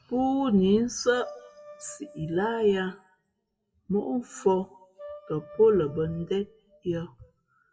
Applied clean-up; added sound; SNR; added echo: classical method WPE with log-MMSE.